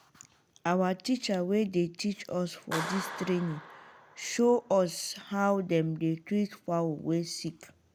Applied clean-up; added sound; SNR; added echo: none; Clapping; 16 dB; none.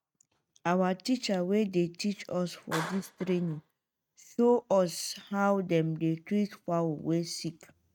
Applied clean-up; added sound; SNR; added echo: neural mask model RNNoise.